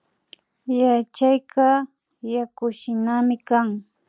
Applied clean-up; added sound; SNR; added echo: none; none; none; none.